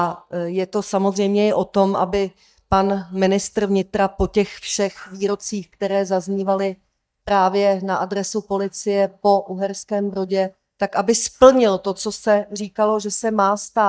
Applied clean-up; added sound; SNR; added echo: neural mask model DeepFilterNet 3.